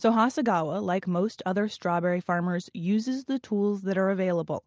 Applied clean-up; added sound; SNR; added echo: none; none; none; none.